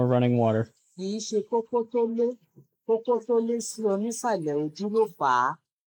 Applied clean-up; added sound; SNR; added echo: neural mask model Resemble Enhance denoiser.